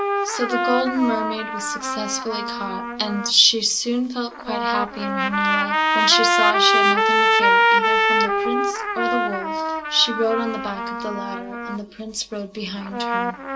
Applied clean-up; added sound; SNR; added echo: none; Trumpet; -3 dB; reverberation time 0.2 s.